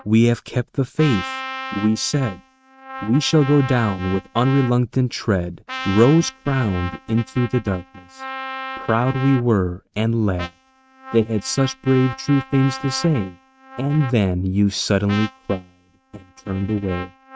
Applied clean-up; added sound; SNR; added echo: neural mask model RNNoise.